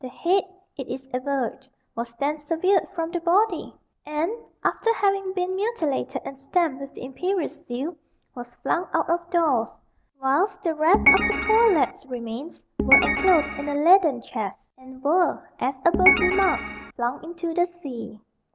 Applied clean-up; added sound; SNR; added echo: none; Organ; -2 dB; none.